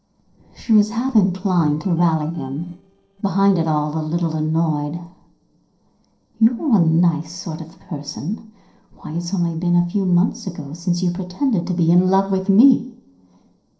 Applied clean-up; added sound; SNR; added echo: neural separator model SepFormer DNS4.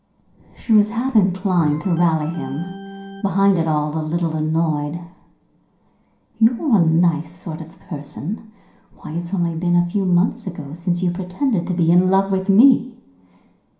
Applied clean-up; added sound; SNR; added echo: none; Organ; 17 dB; reverberation time 0.5 s.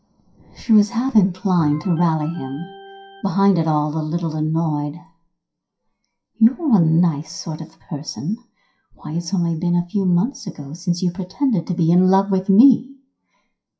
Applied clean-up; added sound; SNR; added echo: classical method WPE with log-MMSE.